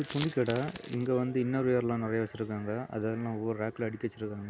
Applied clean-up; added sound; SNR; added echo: none; Coin (dropping); 13 dB; none.